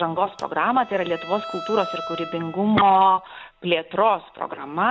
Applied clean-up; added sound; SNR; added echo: none; Bowed string instrument; 15 dB; none.